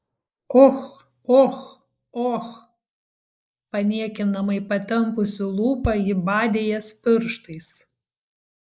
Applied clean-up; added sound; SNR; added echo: neural mask model Resemble Enhance denoiser.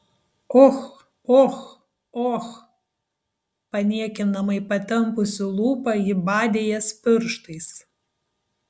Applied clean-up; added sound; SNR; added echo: none; none; none; none.